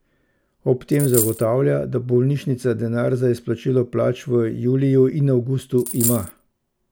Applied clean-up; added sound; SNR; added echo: none; Coin (dropping); 7 dB; none.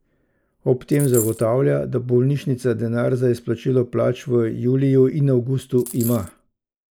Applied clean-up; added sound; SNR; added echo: neural mask model Resemble Enhance denoiser.